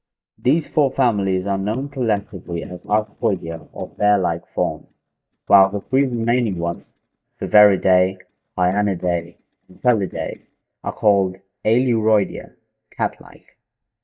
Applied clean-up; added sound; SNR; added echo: neural mask model DeepFilterNet 3.